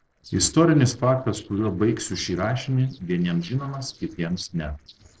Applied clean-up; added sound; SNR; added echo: neural separator model SepFormer DNS4.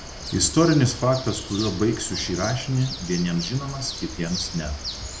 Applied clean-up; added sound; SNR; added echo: none; Bird; 10 dB; none.